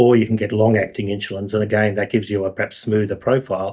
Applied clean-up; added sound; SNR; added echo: neural mask model DeepFilterNet 3.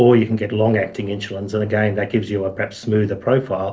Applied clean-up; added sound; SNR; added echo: neural separator model SepFormer DNS4.